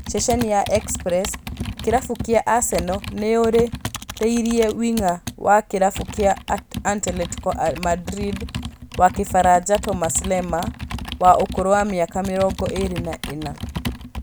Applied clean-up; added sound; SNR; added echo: none; Computer keyboard; 10 dB; none.